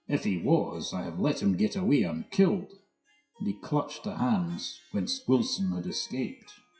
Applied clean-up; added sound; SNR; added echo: classical method WPE with log-MMSE.